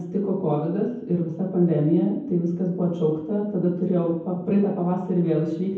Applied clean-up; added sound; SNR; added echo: none; none; none; reverberation time 0.9 s.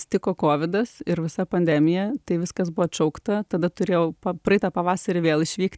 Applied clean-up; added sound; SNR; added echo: none; none; none; none.